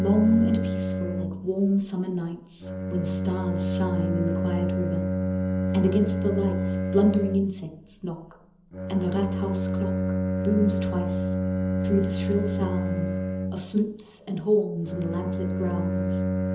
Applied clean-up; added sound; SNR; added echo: none; Bowed string instrument; 0 dB; reverberation time 1.2 s.